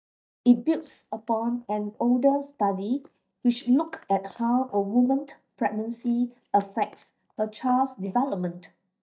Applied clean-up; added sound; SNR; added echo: neural mask model DeepFilterNet 3.